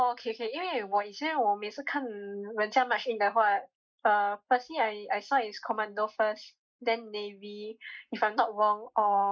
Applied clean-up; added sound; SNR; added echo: neural mask model Resemble Enhance denoiser.